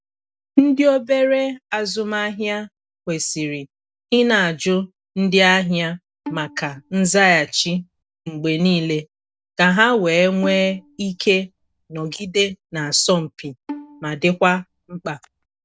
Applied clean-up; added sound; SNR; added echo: none; Bowed string instrument; 19 dB; none.